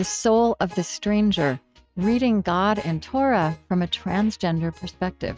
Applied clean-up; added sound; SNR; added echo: neural mask model RNNoise.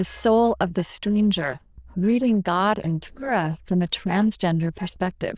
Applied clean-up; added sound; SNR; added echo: neural diffusion model UNIVERSE++.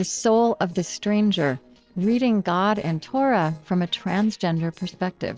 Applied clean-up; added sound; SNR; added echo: neural separator model SepFormer DNS4.